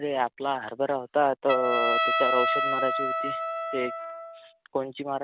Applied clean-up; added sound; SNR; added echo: none; Trumpet; 0 dB; none.